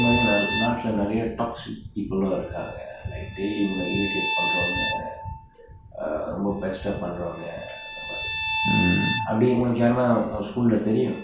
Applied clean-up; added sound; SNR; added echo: none; Bowed string instrument; 5 dB; none.